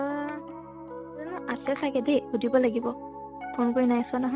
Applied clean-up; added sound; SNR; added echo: none; Piano; 12 dB; none.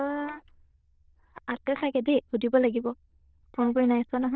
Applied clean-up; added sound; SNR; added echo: neural diffusion model UNIVERSE++.